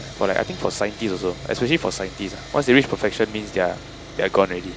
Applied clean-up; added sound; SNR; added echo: none; Sawing; 14 dB; none.